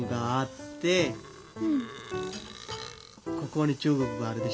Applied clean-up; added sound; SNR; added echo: none; Burping, eructation; 18 dB; none.